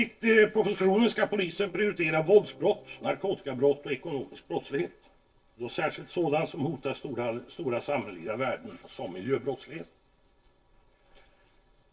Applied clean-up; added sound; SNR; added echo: neural separator model SepFormer DNS4.